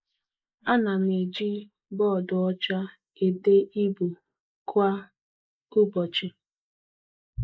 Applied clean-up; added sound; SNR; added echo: neural mask model Resemble Enhance denoiser.